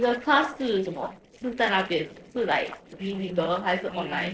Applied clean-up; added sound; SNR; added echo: neural separator model SepFormer DNS4.